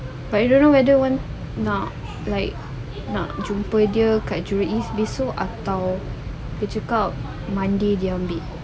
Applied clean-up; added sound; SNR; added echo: none; none; none; none.